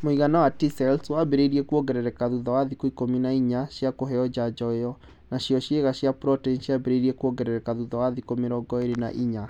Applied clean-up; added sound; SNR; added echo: none; none; none; none.